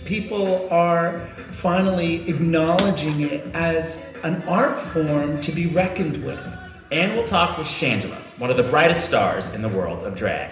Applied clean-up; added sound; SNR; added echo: none; Bathtub (filling or washing) / Water / Splash, splatter; 15 dB; reverberation time 0.9 s.